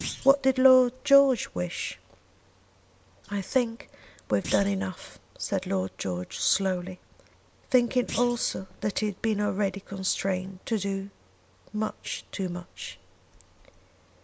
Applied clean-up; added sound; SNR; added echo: none; Thump, thud; 15 dB; none.